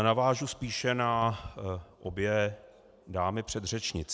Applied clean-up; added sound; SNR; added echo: none; none; none; none.